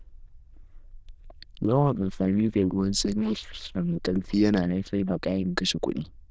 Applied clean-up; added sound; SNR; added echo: neural diffusion model UNIVERSE++.